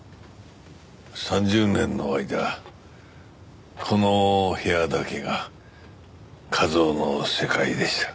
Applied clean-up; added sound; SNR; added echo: none; none; none; none.